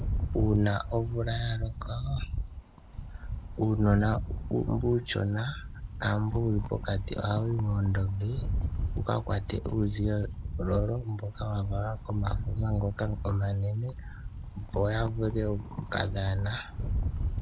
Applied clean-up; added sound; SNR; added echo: none; Rattle; 5 dB; none.